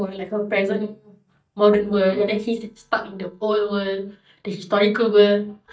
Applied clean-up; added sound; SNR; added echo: neural mask model DeepFilterNet 3.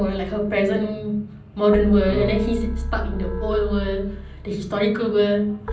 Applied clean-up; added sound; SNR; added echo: none; Keyboard (musical); 8 dB; reverberation time 0.6 s.